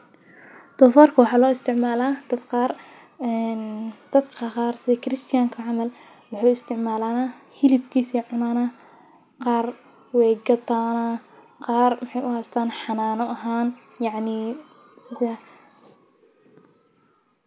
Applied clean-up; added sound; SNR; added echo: none; none; none; none.